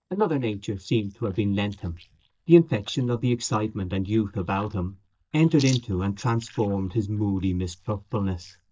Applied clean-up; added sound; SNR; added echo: neural mask model DeepFilterNet 3.